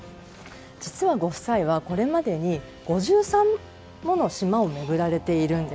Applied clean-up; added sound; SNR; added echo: none; none; none; none.